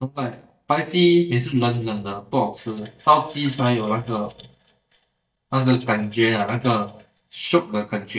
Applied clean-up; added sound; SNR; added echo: neural mask model DeepFilterNet 3.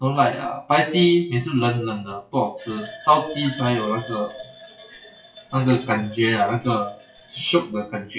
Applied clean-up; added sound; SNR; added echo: classical method WPE with log-MMSE.